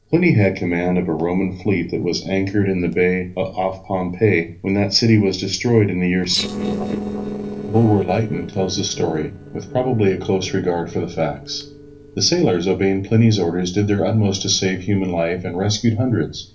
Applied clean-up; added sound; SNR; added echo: neural separator model SepFormer DNS4.